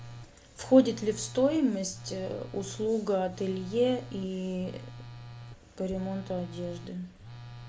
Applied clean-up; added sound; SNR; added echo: none; Telephone; 15 dB; none.